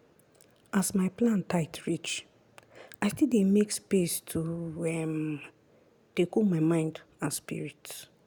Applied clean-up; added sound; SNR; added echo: none; none; none; none.